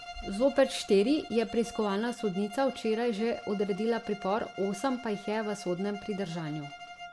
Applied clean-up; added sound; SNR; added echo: none; Bowed string instrument; 15 dB; none.